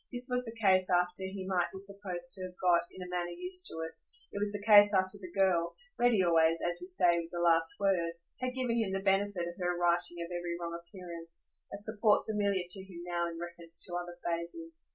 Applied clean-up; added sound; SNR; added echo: none; none; none; none.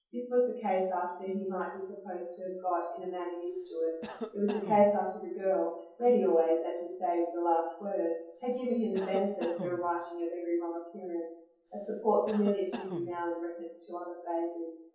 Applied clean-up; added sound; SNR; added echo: none; Cough; 13 dB; reverberation time 0.7 s.